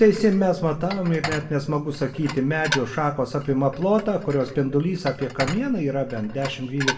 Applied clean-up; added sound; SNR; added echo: none; Dishes, pots, and pans; 12 dB; reverberation time 0.6 s.